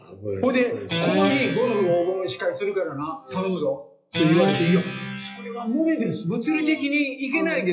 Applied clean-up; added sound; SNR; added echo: classical method WPE with log-MMSE.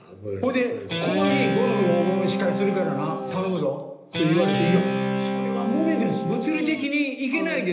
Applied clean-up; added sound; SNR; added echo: none; Guitar; 1 dB; reverberation time 1.0 s.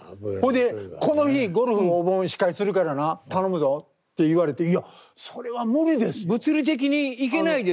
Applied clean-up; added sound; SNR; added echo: none; none; none; none.